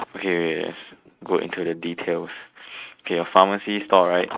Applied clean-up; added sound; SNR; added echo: neural mask model RNNoise.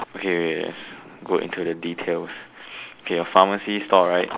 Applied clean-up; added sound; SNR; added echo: none; Telephone; 20 dB; none.